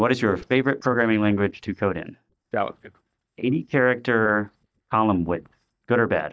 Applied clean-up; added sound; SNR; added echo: neural mask model DeepFilterNet 3.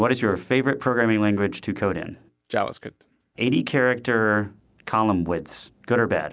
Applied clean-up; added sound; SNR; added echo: none; none; none; none.